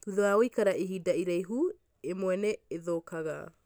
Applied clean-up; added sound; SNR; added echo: none; none; none; none.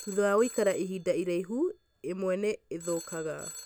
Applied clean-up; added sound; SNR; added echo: none; Telephone; 17 dB; none.